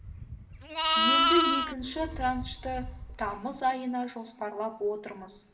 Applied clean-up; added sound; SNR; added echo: none; Livestock, farm animals, working animals; -1 dB; reverberation time 1.4 s.